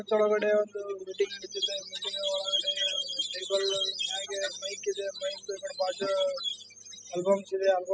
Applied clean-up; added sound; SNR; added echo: classical method spectral subtraction.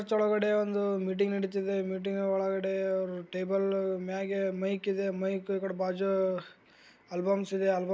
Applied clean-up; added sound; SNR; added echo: none; none; none; none.